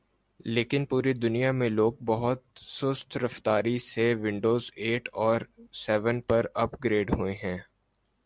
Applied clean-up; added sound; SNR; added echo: none; none; none; none.